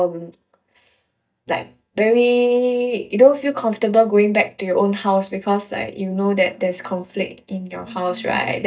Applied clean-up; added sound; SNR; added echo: neural mask model DeepFilterNet 3.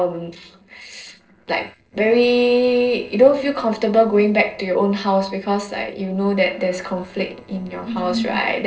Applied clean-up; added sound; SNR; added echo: neural separator model SepFormer DNS4.